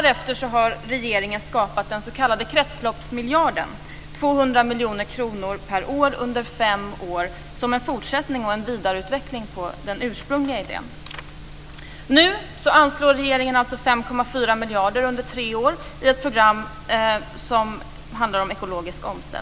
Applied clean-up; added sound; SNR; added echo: none; none; none; none.